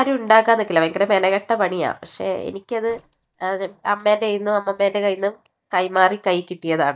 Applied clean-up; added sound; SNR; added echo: neural mask model DeepFilterNet 3.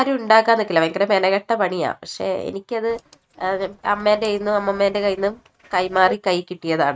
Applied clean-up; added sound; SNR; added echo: neural mask model RNNoise.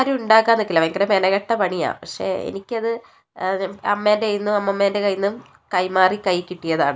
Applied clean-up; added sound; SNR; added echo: none; none; none; none.